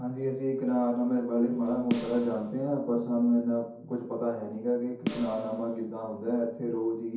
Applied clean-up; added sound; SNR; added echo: none; Snare drum; 11 dB; reverberation time 0.6 s.